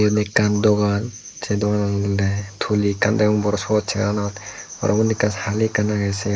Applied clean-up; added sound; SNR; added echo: neural mask model Resemble Enhance denoiser.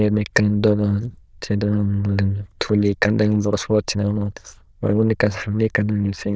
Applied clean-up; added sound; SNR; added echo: neural diffusion model UNIVERSE++.